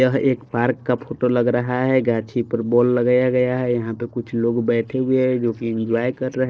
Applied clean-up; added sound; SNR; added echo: neural separator model SepFormer DNS4.